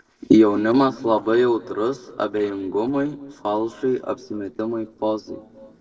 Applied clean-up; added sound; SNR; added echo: neural separator model SepFormer DNS4.